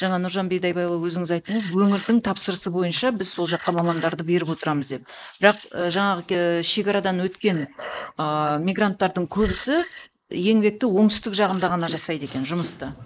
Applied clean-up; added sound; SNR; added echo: neural mask model Resemble Enhance denoiser.